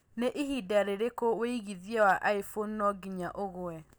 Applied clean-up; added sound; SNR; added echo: none; none; none; none.